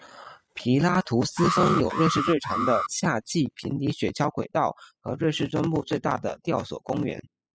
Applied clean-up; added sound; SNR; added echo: classical method spectral subtraction.